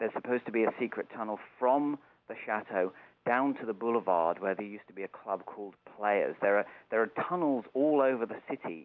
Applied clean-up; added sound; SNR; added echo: none; none; none; none.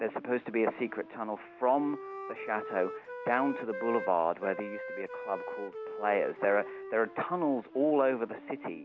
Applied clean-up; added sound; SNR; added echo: none; Wind instrument, woodwind instrument; 11 dB; none.